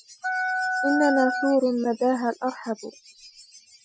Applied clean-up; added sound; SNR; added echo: classical method Wiener filter.